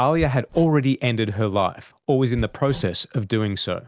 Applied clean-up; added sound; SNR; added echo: none; Hammer; 16 dB; none.